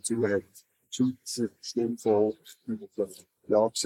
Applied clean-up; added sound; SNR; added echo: neural mask model Resemble Enhance denoiser.